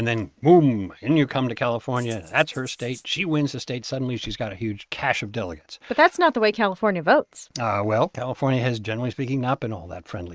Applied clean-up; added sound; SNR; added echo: neural mask model RNNoise.